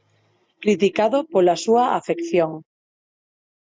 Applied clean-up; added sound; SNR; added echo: none; none; none; none.